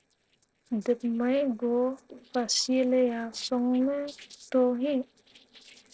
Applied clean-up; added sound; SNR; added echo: neural separator model SepFormer DNS4.